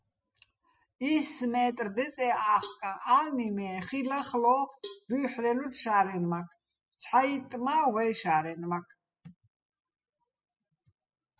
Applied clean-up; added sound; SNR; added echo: classical method spectral subtraction.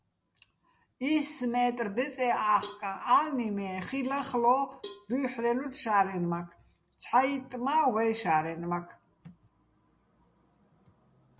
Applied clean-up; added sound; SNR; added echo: none; Cowbell; 17 dB; none.